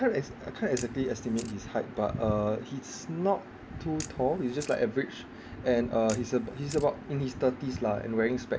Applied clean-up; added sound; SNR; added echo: none; Camera; 19 dB; none.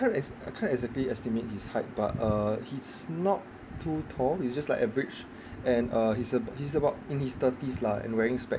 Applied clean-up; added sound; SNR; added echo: none; none; none; none.